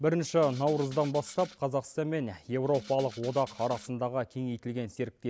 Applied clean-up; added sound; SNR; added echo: none; Rattle (instrument); 19 dB; none.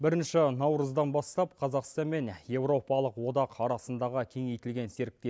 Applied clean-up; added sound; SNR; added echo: none; none; none; none.